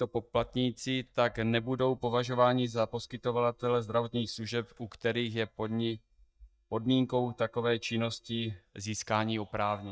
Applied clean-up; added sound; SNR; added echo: neural mask model DeepFilterNet 3.